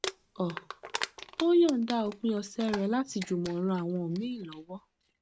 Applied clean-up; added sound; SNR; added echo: neural mask model RNNoise.